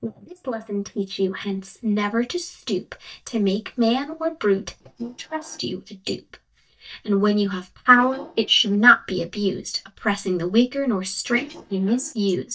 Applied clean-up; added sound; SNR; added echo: neural mask model DeepFilterNet 3.